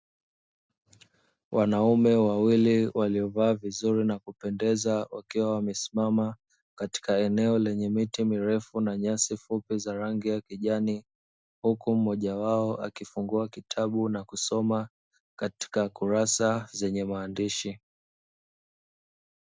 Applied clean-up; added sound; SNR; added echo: none; none; none; none.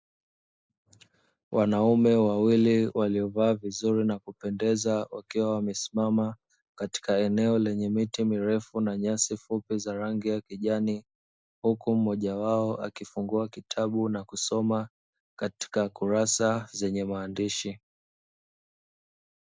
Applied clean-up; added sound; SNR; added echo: neural mask model Resemble Enhance denoiser.